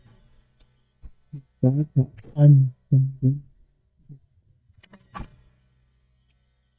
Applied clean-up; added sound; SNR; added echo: neural mask model DeepFilterNet 3.